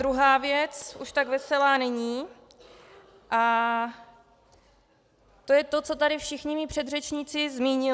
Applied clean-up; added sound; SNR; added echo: none; none; none; none.